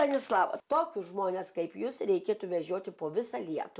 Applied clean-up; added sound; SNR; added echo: none; none; none; none.